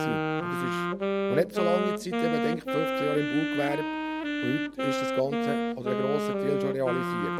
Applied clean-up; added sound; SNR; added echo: none; Wind instrument, woodwind instrument; -2 dB; none.